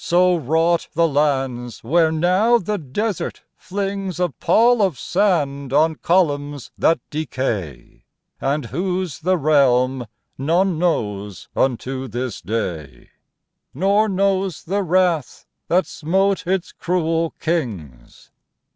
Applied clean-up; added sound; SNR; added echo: none; none; none; none.